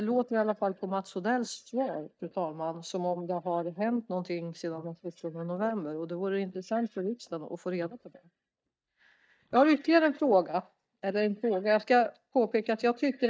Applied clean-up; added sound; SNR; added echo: neural mask model DeepFilterNet 3.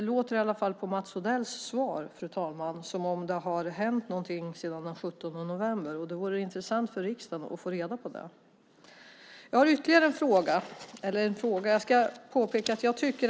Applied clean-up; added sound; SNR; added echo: none; none; none; none.